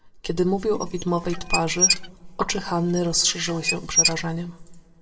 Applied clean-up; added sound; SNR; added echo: none; Squeak / Dishes, pots, and pans; 2 dB; reverberation time 1.2 s.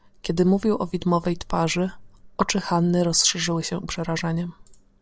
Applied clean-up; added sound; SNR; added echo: none; none; none; none.